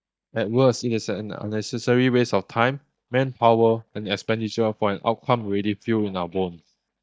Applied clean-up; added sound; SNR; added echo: neural mask model DeepFilterNet 3.